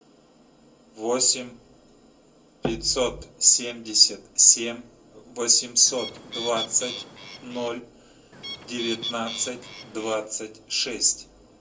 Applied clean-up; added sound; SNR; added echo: none; Bird; 11 dB; reverberation time 0.2 s.